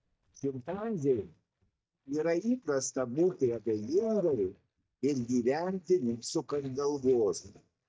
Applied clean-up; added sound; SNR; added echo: neural mask model DeepFilterNet 3.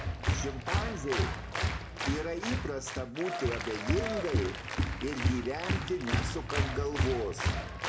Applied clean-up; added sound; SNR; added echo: none; Applause; -3 dB; reverberation time 0.8 s.